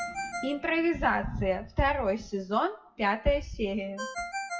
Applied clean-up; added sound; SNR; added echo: classical method WPE with log-MMSE.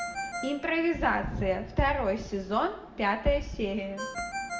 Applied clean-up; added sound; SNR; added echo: none; Ringtone; 11 dB; reverberation time 0.7 s.